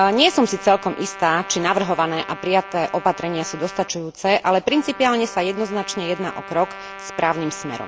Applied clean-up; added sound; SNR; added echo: none; Trumpet; 15 dB; none.